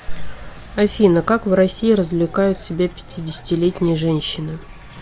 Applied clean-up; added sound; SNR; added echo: none; none; none; none.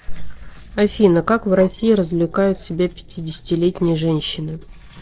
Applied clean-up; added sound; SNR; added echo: neural separator model SepFormer DNS4.